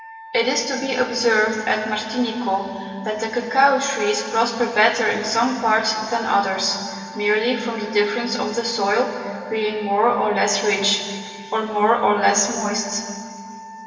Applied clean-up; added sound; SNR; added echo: none; Wind instrument, woodwind instrument; 18 dB; reverberation time 2.6 s.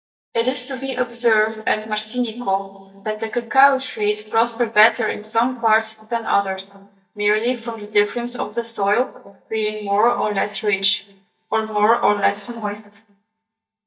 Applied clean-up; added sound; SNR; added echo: neural mask model DeepFilterNet 3.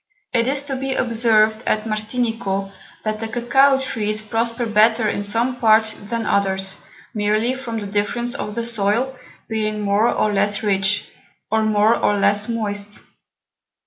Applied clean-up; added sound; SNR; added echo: none; none; none; none.